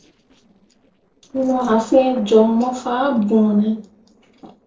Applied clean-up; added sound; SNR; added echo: neural separator model SepFormer DNS4.